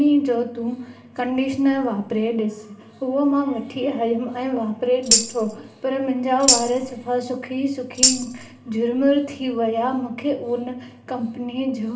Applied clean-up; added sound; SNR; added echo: none; Tambourine; -2 dB; reverberation time 0.8 s.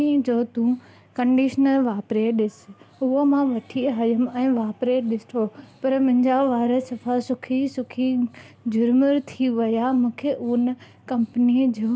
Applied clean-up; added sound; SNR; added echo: none; none; none; none.